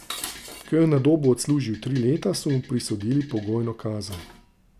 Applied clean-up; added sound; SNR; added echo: none; Dishes, pots, and pans; 18 dB; none.